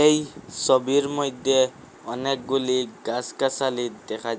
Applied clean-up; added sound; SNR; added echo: none; none; none; none.